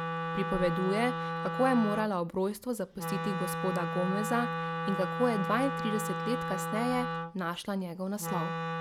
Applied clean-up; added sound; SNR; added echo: none; Wind instrument, woodwind instrument; 3 dB; none.